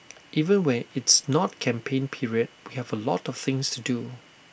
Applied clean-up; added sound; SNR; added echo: none; none; none; none.